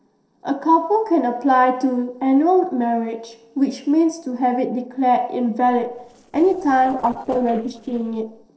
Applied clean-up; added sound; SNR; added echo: neural separator model SepFormer DNS4.